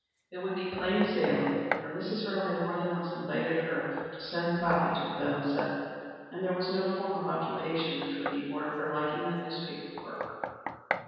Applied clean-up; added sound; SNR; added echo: none; Knock; 11 dB; reverberation time 1.9 s.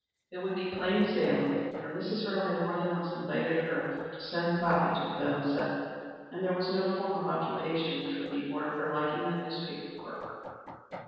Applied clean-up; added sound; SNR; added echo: neural separator model SepFormer DNS4.